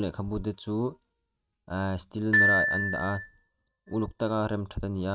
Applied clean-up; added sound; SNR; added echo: neural mask model RNNoise.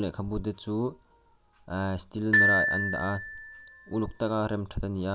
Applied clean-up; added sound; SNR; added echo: none; Glockenspiel; -4 dB; none.